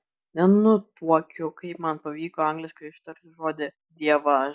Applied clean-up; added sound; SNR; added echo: none; none; none; none.